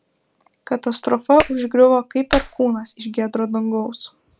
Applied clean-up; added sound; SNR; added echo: none; Clapping; 10 dB; none.